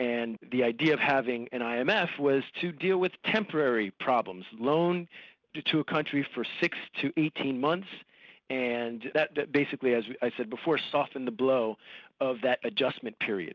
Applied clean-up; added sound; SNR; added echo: none; none; none; none.